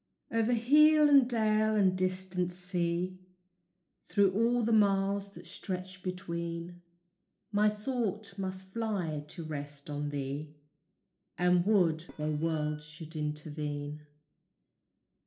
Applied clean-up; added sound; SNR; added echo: neural separator model SepFormer DNS4.